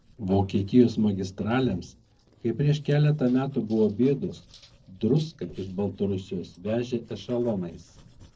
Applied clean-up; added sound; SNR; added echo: neural separator model SepFormer DNS4.